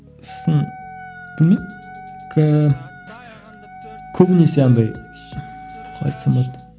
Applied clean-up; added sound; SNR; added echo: none; Wind instrument, woodwind instrument; 19 dB; none.